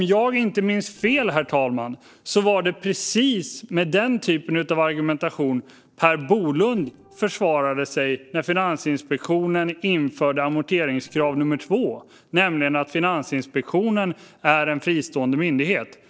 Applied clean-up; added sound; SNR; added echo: neural separator model SepFormer DNS4.